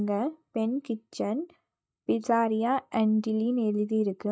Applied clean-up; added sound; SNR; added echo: neural mask model DeepFilterNet 3.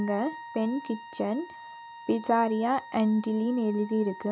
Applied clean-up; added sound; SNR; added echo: none; Wind instrument, woodwind instrument; 16 dB; none.